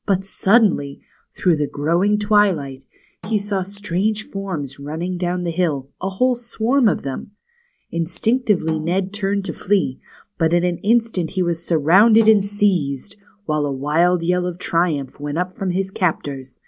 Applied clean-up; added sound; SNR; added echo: none; Snare drum; 18 dB; none.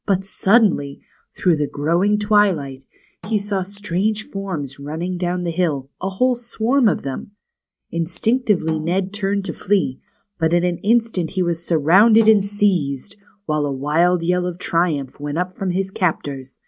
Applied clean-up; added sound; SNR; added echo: neural mask model RNNoise.